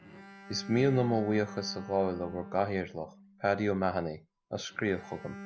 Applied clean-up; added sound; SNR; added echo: none; Bowed string instrument; 15 dB; none.